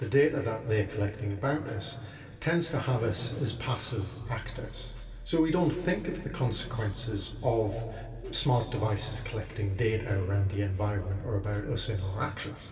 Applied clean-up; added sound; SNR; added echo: none; none; none; reverberation time 2.4 s.